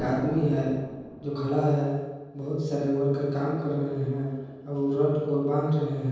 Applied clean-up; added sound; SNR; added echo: none; Explosion; 17 dB; reverberation time 1.2 s.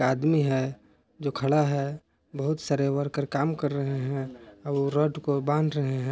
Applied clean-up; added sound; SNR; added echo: none; none; none; none.